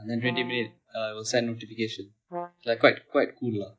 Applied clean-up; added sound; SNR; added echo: neural mask model DeepFilterNet 3.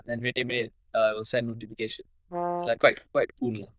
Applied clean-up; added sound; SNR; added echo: neural diffusion model UNIVERSE++.